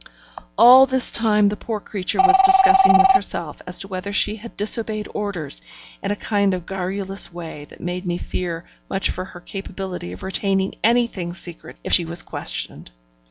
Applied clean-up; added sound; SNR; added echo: none; Telephone; -3 dB; none.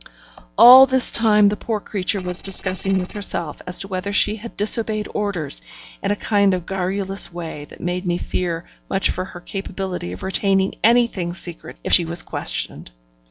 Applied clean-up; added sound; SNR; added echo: neural separator model SepFormer DNS4.